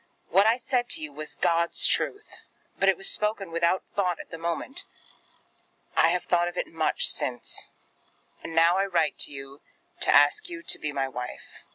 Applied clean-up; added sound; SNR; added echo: none; none; none; none.